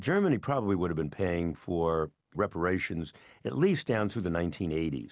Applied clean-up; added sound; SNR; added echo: none; none; none; none.